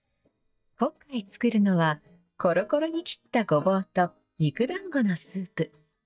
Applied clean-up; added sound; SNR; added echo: neural mask model DeepFilterNet 3.